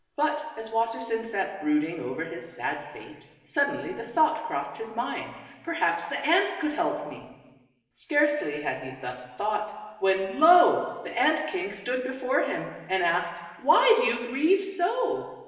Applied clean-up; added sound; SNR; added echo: none; none; none; reverberation time 1.3 s.